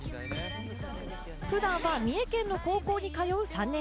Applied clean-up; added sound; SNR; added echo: none; none; none; none.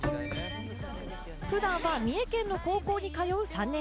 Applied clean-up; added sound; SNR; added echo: none; Bowed string instrument; 9 dB; none.